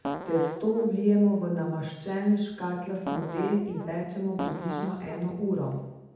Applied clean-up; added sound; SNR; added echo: none; Fart; 7 dB; reverberation time 0.8 s.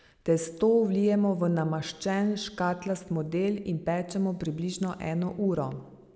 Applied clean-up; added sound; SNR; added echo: none; none; none; none.